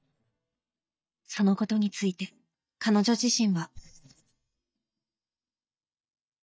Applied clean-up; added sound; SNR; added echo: neural mask model DeepFilterNet 3.